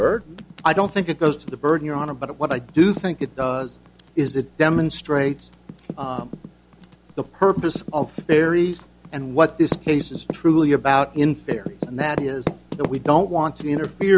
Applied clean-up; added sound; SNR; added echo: none; Typing; 13 dB; none.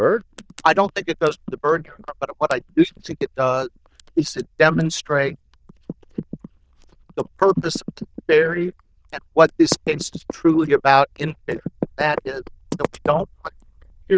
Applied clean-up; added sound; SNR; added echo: neural diffusion model UNIVERSE++.